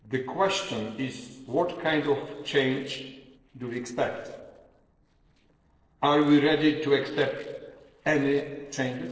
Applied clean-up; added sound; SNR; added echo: neural separator model SepFormer DNS4.